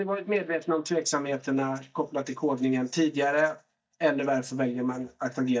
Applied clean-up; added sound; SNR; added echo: neural mask model DeepFilterNet 3.